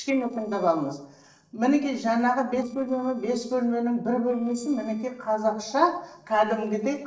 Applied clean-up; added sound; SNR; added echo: neural separator model SepFormer DNS4.